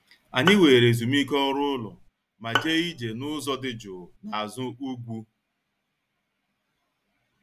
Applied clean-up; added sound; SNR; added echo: none; Bowed string instrument; 8 dB; none.